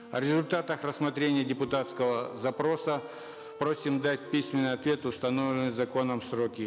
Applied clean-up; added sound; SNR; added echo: none; Wind instrument, woodwind instrument; 18 dB; none.